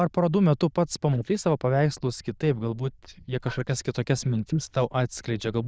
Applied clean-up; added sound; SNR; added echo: neural diffusion model UNIVERSE++.